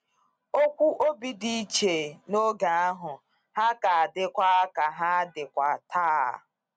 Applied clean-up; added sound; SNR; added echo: none; none; none; none.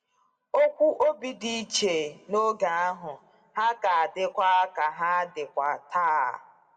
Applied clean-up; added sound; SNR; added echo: none; none; none; reverberation time 0.6 s.